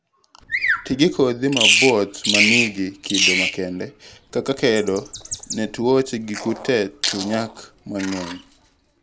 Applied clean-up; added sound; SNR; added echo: none; Bird vocalization, bird call, bird song; 1 dB; none.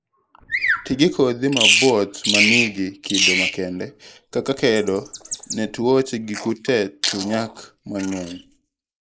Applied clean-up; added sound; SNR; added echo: neural mask model Resemble Enhance denoiser.